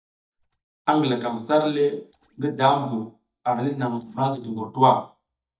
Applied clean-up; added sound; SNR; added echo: neural mask model DeepFilterNet 3.